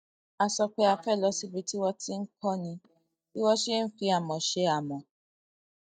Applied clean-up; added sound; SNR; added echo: neural mask model DeepFilterNet 3.